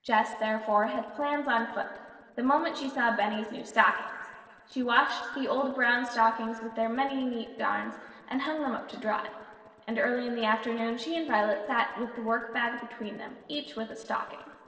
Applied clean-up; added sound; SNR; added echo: neural separator model SepFormer DNS4.